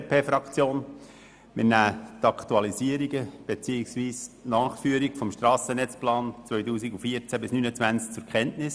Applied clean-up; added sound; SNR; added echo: none; none; none; none.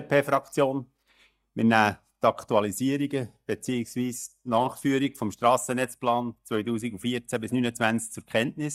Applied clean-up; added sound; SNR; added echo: neural mask model DeepFilterNet 3.